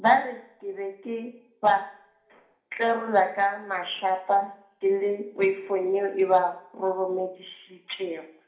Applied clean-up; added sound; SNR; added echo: none; none; none; reverberation time 0.5 s.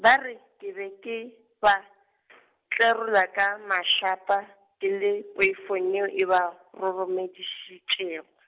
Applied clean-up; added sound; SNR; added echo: none; none; none; none.